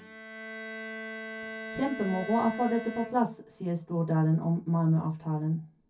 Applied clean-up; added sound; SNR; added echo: none; Bowed string instrument; 13 dB; reverberation time 0.3 s.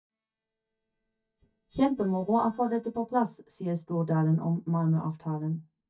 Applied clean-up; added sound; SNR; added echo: neural mask model DeepFilterNet 3.